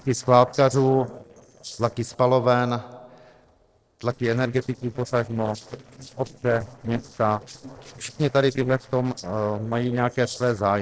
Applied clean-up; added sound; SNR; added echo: neural separator model SepFormer DNS4.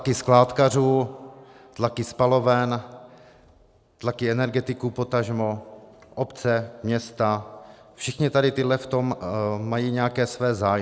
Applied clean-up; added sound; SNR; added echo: none; none; none; none.